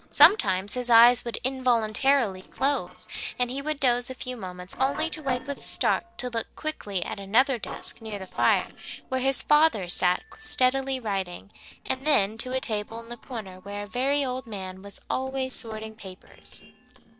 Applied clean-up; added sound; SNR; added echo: neural separator model SepFormer DNS4.